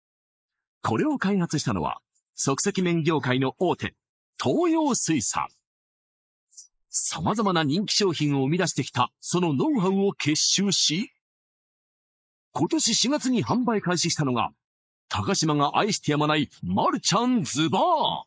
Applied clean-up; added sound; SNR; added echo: neural mask model Resemble Enhance denoiser.